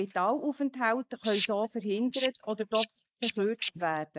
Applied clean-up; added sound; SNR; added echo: neural mask model Resemble Enhance denoiser.